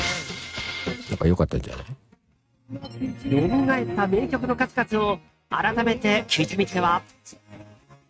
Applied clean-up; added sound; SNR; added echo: neural mask model RNNoise.